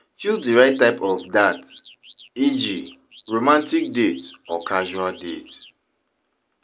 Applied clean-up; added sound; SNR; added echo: none; Alarm / Car; 18 dB; none.